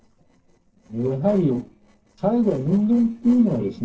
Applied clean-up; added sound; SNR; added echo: neural separator model SepFormer DNS4.